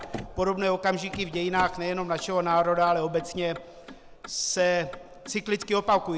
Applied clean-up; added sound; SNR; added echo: none; Motor vehicle (road); 17 dB; none.